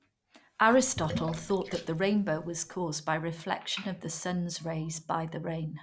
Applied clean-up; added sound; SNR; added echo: none; Sink (filling or washing); 12 dB; none.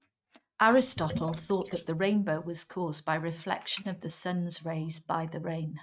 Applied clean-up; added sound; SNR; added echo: neural mask model RNNoise.